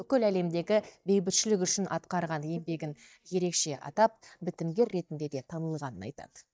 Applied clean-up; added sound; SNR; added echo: neural mask model DeepFilterNet 3.